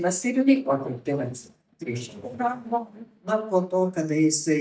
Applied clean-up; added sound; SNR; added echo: neural mask model DeepFilterNet 3.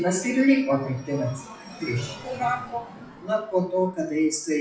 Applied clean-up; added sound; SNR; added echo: classical method WPE with log-MMSE.